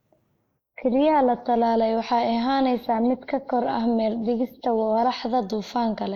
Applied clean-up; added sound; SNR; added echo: neural mask model Resemble Enhance denoiser.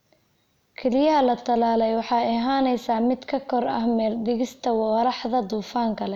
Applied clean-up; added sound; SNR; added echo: none; none; none; none.